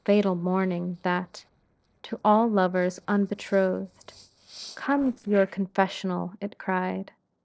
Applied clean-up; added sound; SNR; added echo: neural separator model SepFormer DNS4.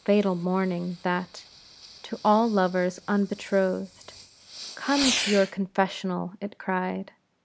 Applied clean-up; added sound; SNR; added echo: none; Fireworks; 11 dB; none.